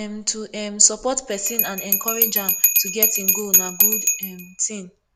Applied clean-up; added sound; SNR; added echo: none; Bell; -3 dB; none.